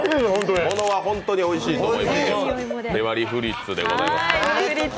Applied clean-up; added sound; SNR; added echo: none; Domestic sounds, home sounds; 14 dB; none.